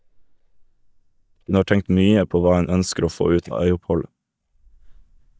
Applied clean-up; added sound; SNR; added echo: neural mask model DeepFilterNet 3.